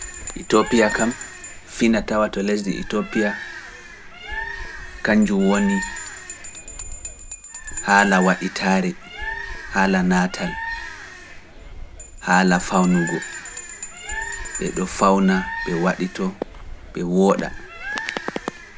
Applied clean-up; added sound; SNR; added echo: none; Bell + Bird; 10 dB; none.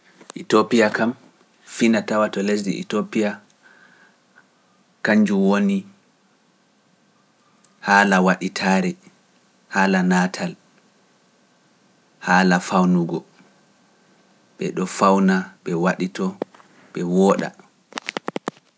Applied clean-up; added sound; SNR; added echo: none; none; none; none.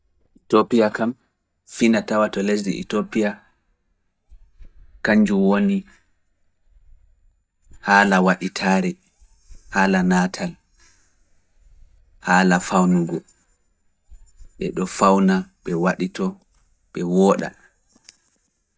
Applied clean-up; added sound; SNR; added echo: neural mask model DeepFilterNet 3.